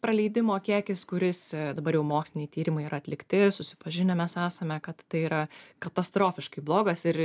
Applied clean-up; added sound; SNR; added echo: none; none; none; none.